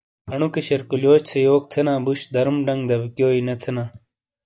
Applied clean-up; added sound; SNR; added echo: neural mask model DeepFilterNet 3.